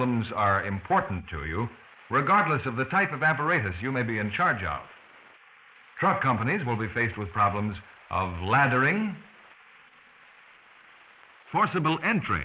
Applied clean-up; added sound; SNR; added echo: neural mask model Resemble Enhance denoiser.